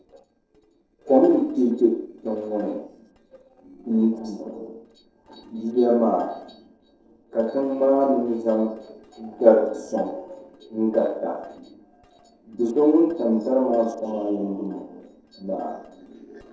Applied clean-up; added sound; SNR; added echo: neural separator model SepFormer DNS4.